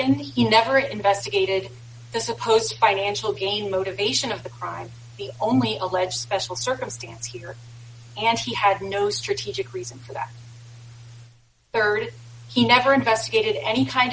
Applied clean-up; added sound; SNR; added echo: none; none; none; none.